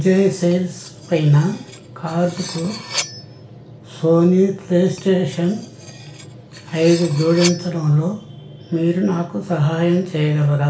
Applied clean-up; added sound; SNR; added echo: none; Cutlery, silverware; 15 dB; reverberation time 0.5 s.